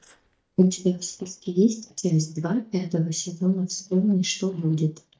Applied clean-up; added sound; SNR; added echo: neural mask model DeepFilterNet 3.